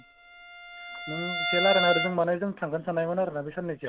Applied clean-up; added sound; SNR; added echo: none; Bowed string instrument; 3 dB; none.